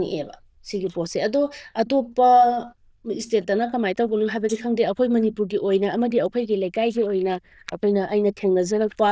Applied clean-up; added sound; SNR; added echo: neural diffusion model UNIVERSE++.